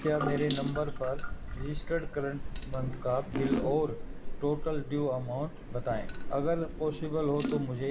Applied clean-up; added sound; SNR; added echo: none; Drip / Sink (filling or washing) / Water tap, faucet; 2 dB; none.